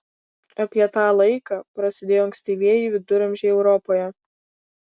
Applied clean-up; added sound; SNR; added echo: none; none; none; none.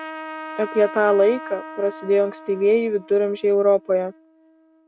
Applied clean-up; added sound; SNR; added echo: none; Trumpet; 16 dB; none.